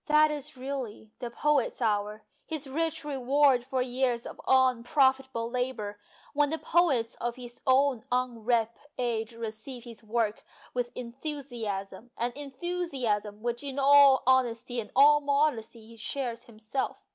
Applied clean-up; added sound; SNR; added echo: none; none; none; none.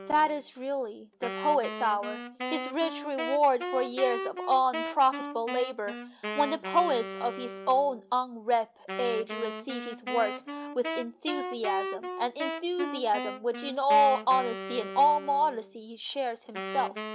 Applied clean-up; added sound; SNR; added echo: none; Wind instrument, woodwind instrument; 8 dB; none.